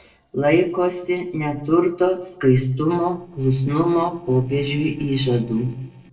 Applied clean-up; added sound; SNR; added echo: neural separator model SepFormer DNS4.